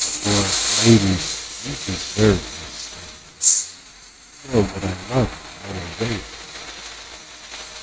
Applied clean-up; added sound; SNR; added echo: neural mask model RNNoise.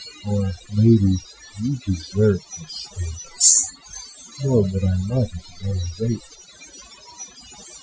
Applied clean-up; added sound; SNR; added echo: classical method Wiener filter.